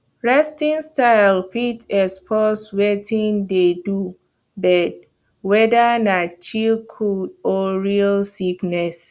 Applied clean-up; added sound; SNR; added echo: none; none; none; none.